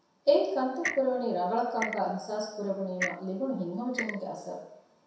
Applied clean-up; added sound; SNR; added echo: none; Clock; 9 dB; reverberation time 0.7 s.